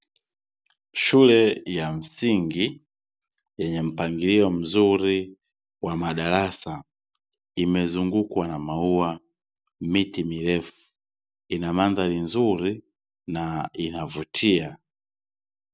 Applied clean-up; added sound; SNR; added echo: none; none; none; none.